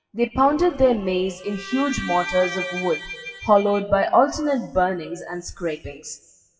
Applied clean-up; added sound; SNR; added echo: classical method WPE with log-MMSE.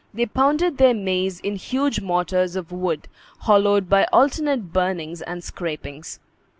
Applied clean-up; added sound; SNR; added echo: none; none; none; none.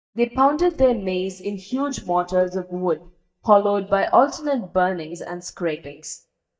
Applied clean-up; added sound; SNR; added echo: neural mask model DeepFilterNet 3.